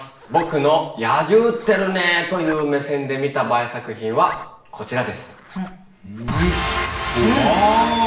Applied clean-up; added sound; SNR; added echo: none; Zipper (clothing); 20 dB; reverberation time 0.7 s.